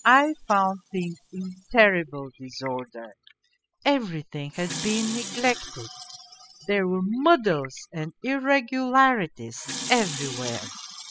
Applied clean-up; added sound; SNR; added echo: classical method spectral subtraction.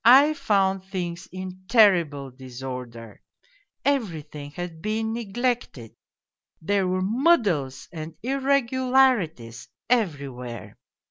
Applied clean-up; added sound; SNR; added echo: none; none; none; none.